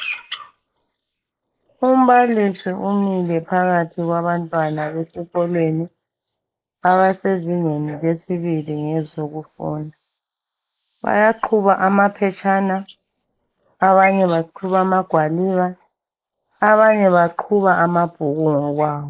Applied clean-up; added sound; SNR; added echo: neural mask model Resemble Enhance denoiser.